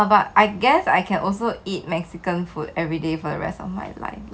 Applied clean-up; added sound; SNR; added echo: none; none; none; none.